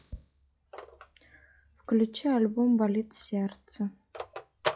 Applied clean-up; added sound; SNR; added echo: classical method log-MMSE.